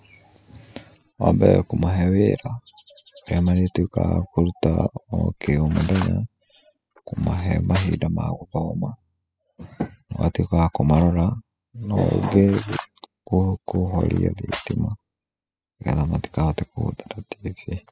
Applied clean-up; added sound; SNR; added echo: classical method spectral subtraction.